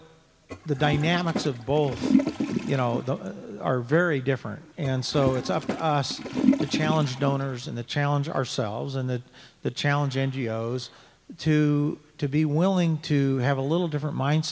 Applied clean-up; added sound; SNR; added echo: none; Toilet flush; 3 dB; none.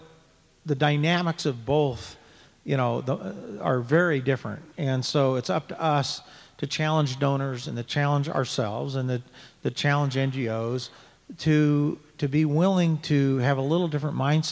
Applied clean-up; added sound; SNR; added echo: none; none; none; none.